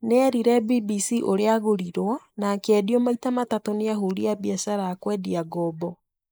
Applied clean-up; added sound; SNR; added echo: neural mask model Resemble Enhance denoiser.